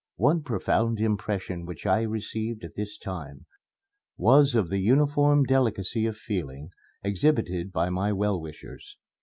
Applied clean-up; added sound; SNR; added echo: none; none; none; none.